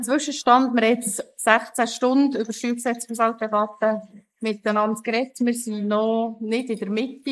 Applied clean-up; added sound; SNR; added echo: neural mask model Resemble Enhance denoiser.